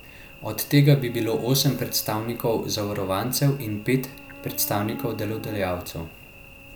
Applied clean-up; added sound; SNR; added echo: none; Cricket / Buzz; 17 dB; none.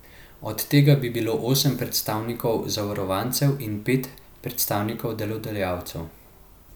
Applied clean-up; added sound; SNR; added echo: none; none; none; none.